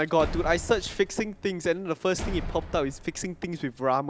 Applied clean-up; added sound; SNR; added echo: none; Slam; 10 dB; none.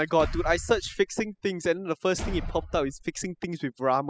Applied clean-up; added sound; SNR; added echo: classical method spectral subtraction.